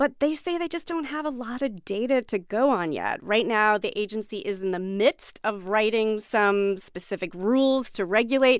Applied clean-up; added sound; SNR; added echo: none; none; none; none.